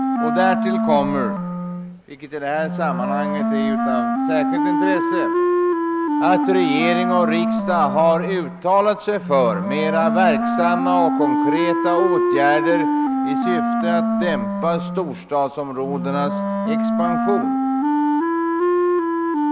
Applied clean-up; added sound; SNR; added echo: none; Wind instrument, woodwind instrument; -2 dB; none.